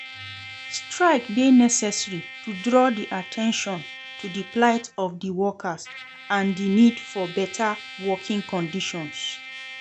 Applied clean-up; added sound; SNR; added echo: none; Trumpet; 15 dB; none.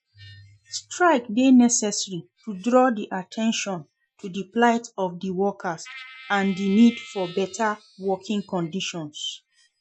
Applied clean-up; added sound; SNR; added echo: classical method Wiener filter.